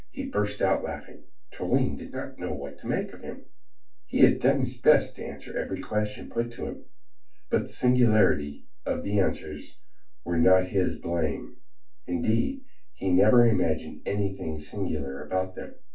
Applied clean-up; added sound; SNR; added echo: none; none; none; reverberation time 0.2 s.